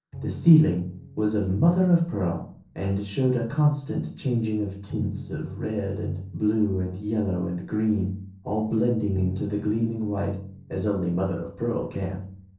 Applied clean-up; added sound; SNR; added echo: neural separator model SepFormer DNS4.